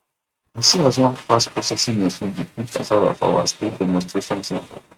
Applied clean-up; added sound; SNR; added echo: neural mask model RNNoise.